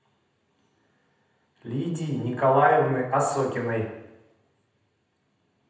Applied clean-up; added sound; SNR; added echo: none; none; none; reverberation time 0.9 s.